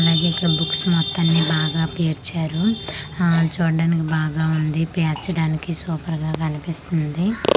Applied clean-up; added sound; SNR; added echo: none; none; none; none.